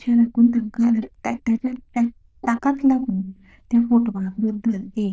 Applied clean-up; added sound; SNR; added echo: neural diffusion model UNIVERSE++.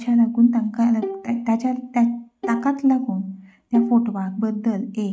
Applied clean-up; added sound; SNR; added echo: neural mask model RNNoise.